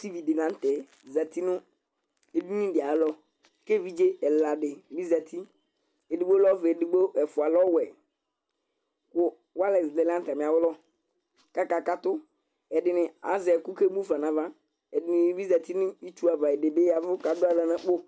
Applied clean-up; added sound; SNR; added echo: none; none; none; none.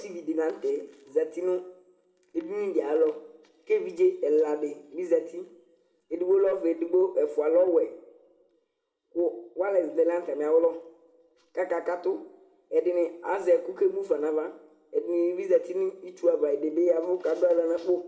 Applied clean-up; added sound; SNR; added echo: none; none; none; reverberation time 0.7 s.